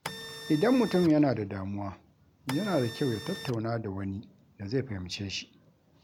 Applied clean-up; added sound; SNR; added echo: none; Printer; 11 dB; none.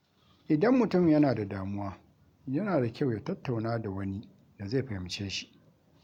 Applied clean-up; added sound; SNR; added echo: none; none; none; none.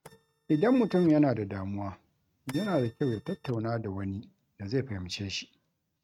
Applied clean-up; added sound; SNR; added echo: neural mask model RNNoise.